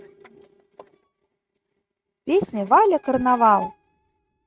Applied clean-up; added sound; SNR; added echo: neural mask model RNNoise.